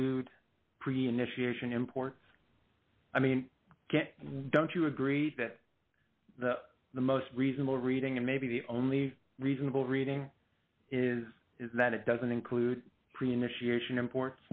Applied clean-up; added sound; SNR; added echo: none; none; none; none.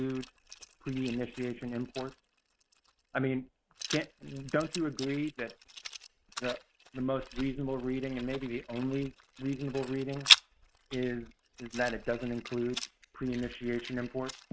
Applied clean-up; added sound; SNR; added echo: neural mask model RNNoise.